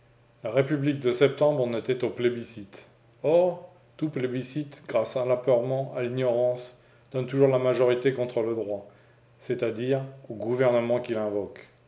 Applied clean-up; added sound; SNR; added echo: none; none; none; none.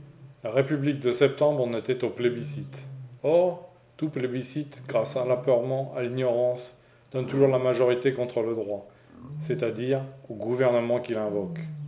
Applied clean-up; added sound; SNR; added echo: none; Wild animals; 17 dB; none.